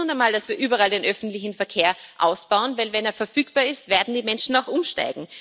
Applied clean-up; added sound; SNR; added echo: none; none; none; none.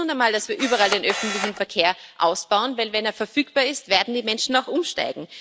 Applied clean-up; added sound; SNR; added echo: none; Camera; 6 dB; none.